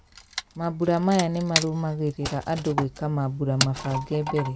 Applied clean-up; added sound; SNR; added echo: none; Wood; 7 dB; none.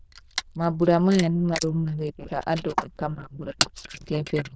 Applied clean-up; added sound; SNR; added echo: neural diffusion model UNIVERSE++.